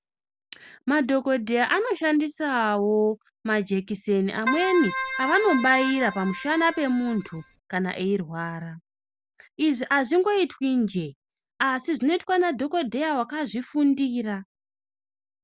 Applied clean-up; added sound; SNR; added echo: none; Keyboard (musical); 6 dB; none.